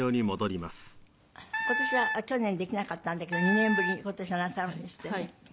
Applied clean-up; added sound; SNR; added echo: none; Wind instrument, woodwind instrument; 1 dB; none.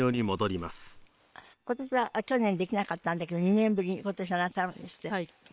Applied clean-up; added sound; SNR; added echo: neural separator model SepFormer WHAM!.